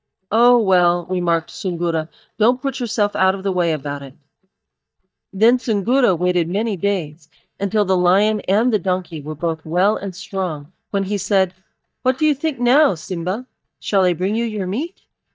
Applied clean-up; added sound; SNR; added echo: neural mask model DeepFilterNet 3.